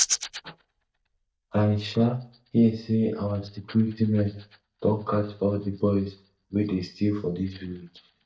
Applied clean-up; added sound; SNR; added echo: neural mask model DeepFilterNet 3.